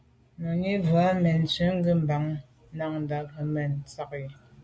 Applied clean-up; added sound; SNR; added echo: none; none; none; none.